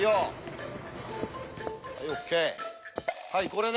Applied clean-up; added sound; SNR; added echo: none; none; none; none.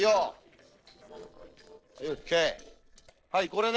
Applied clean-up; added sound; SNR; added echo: neural separator model SepFormer DNS4.